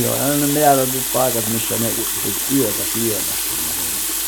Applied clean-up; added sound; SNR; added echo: none; Water tap, faucet; 0 dB; none.